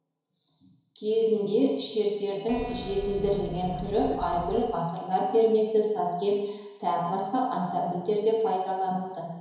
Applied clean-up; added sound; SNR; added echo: none; Keyboard (musical); 11 dB; reverberation time 1.0 s.